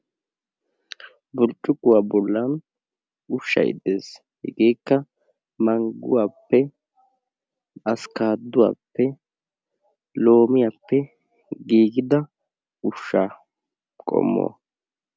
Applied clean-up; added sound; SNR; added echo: none; none; none; none.